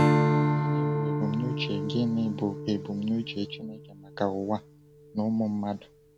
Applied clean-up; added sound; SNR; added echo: none; Strum; -2 dB; none.